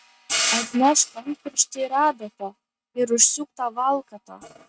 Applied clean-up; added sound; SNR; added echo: neural mask model RNNoise.